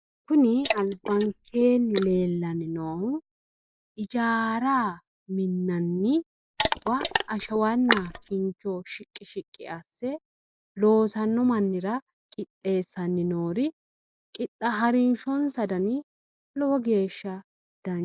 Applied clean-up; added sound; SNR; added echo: neural mask model Resemble Enhance denoiser.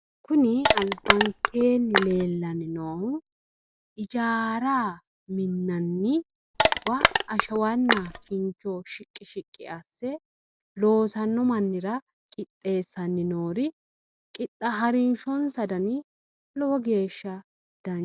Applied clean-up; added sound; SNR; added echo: none; Crushing; -1 dB; none.